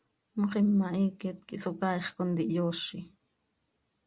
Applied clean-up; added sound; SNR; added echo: none; none; none; none.